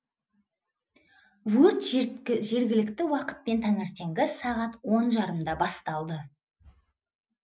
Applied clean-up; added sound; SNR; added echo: none; none; none; none.